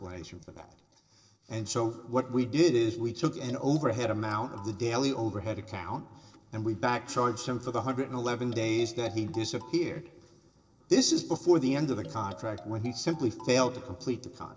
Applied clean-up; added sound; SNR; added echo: neural separator model SepFormer DNS4.